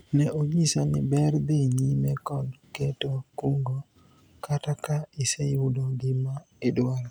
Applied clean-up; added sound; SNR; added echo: none; none; none; none.